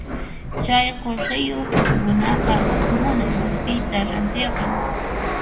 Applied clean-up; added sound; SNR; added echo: none; Sliding door; -2 dB; reverberation time 1.1 s.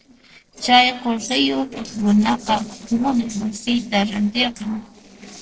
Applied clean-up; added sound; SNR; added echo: neural separator model SepFormer DNS4.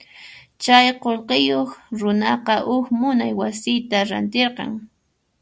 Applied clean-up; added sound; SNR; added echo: none; none; none; none.